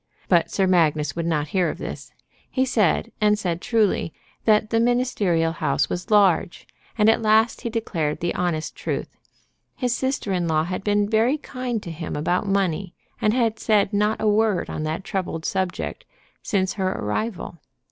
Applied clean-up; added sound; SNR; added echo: none; none; none; none.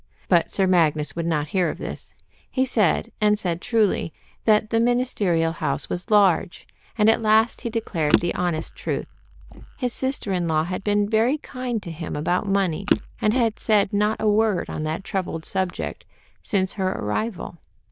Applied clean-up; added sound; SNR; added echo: neural diffusion model UNIVERSE++.